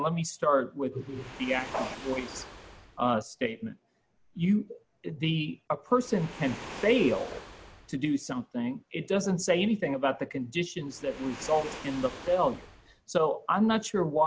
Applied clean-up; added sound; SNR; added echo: none; Waves, surf; 17 dB; none.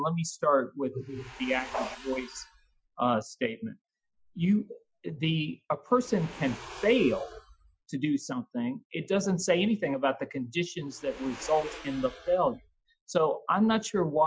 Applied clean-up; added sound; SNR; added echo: classical method Wiener filter.